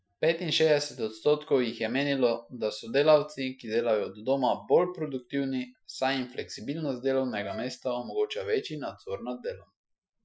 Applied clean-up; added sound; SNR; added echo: classical method Wiener filter.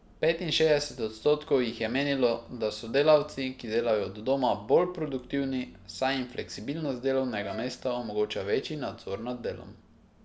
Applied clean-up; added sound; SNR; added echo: none; Brass instrument; 19 dB; none.